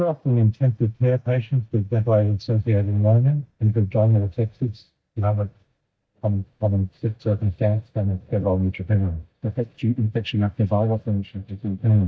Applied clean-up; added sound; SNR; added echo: neural mask model DeepFilterNet 3.